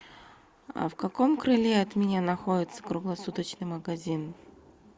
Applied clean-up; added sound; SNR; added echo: none; none; none; none.